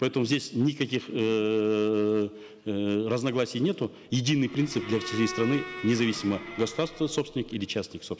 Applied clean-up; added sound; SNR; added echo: none; Bowed string instrument; 12 dB; none.